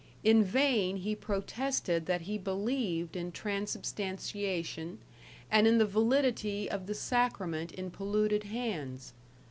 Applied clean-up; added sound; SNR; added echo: none; none; none; none.